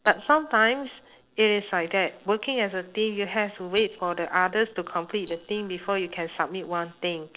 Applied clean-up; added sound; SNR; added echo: neural separator model SepFormer DNS4.